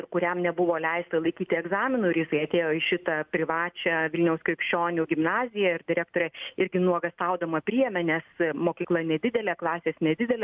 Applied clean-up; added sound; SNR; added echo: none; none; none; none.